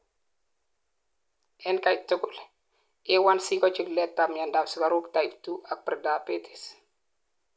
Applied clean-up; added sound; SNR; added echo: none; none; none; none.